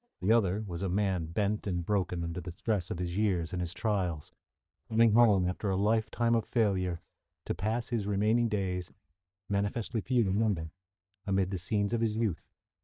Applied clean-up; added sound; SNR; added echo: neural mask model DeepFilterNet 3.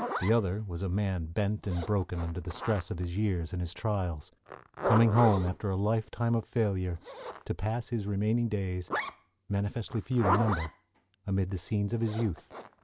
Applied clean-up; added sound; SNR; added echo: none; Zipper (clothing); 9 dB; none.